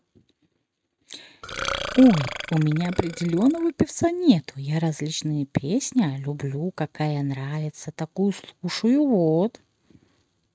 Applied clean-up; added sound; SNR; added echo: neural mask model RNNoise.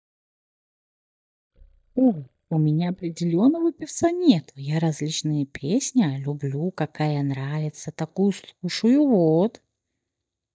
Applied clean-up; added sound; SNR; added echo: neural mask model DeepFilterNet 3.